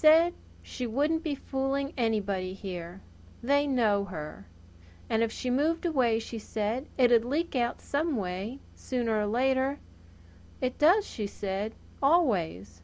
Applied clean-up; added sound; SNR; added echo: none; none; none; none.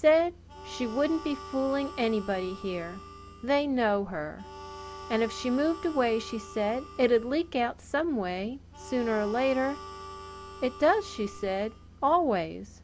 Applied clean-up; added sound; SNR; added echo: none; Harmonica; 16 dB; none.